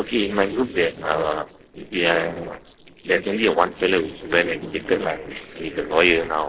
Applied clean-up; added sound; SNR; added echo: neural separator model SepFormer DNS4.